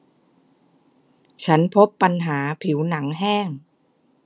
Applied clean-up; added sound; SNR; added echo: none; none; none; none.